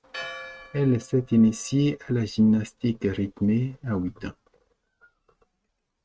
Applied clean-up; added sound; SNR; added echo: neural mask model RNNoise.